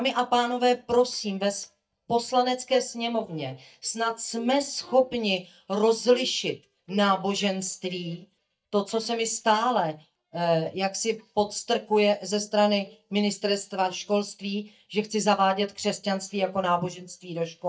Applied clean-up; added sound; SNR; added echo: neural mask model DeepFilterNet 3.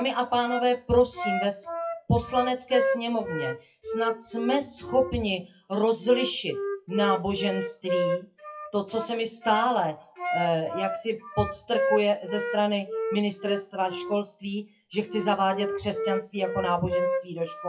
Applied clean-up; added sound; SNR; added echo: classical method WPE with log-MMSE.